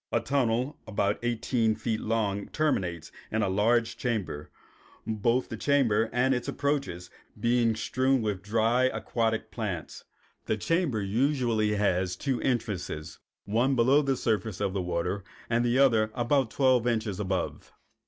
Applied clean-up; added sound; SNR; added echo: none; none; none; none.